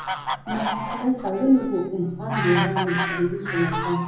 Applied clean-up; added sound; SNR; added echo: none; Fowl; 5 dB; reverberation time 0.7 s.